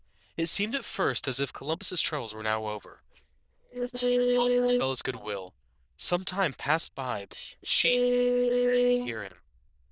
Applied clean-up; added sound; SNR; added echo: neural diffusion model UNIVERSE++.